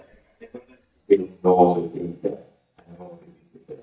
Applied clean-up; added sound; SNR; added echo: neural mask model DeepFilterNet 3.